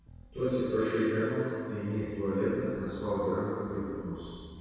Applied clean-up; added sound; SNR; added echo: none; Bass guitar; 18 dB; reverberation time 2.0 s.